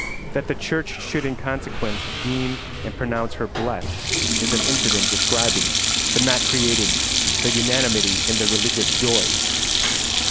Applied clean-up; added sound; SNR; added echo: none; Sink (filling or washing); -5 dB; none.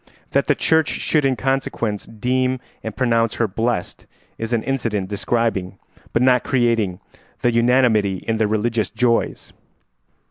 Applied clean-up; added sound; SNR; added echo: none; none; none; none.